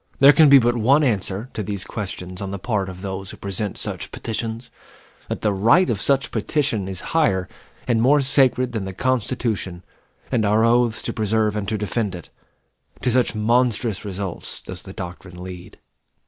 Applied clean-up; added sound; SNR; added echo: none; none; none; none.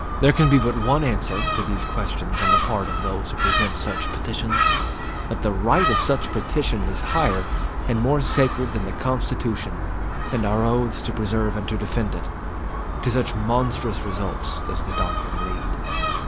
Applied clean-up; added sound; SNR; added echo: none; Gull, seagull; -1 dB; none.